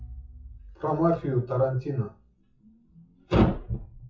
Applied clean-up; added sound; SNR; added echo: classical method WPE with log-MMSE.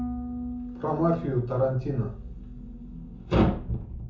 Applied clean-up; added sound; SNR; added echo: none; Harp; 12 dB; reverberation time 0.5 s.